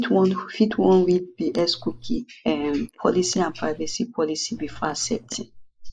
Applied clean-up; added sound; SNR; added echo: neural mask model Resemble Enhance denoiser.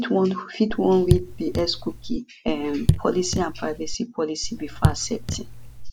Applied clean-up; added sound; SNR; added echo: none; Raindrop / Drip; 1 dB; none.